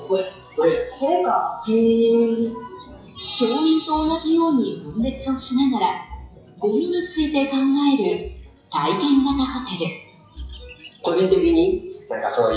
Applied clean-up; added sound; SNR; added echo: classical method WPE with log-MMSE.